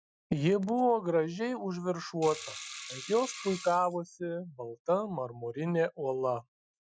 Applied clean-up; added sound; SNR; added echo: classical method Wiener filter.